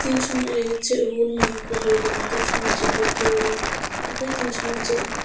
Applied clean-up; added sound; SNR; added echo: none; Crumpling, crinkling; 1 dB; reverberation time 0.3 s.